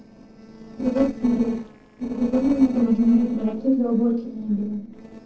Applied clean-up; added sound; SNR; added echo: neural separator model SepFormer DNS4.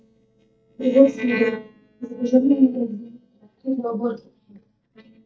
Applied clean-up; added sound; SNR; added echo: neural mask model DeepFilterNet 3.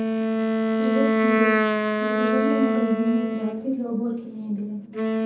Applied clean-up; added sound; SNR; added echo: none; Wind instrument, woodwind instrument; -5 dB; reverberation time 0.6 s.